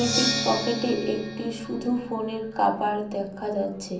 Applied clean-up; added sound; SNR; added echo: none; Percussion; 5 dB; reverberation time 0.6 s.